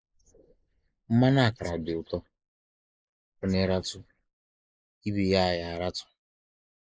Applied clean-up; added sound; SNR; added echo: neural mask model Resemble Enhance denoiser.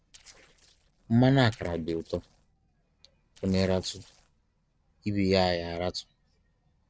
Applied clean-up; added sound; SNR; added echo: neural separator model SepFormer DNS4.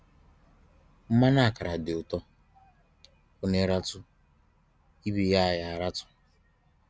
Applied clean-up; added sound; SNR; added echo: none; none; none; none.